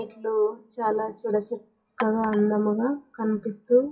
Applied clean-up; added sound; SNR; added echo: classical method WPE with log-MMSE.